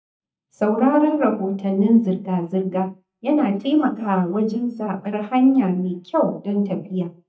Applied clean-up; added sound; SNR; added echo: neural mask model DeepFilterNet 3.